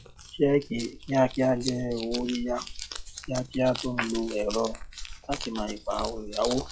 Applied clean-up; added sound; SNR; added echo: classical method log-MMSE.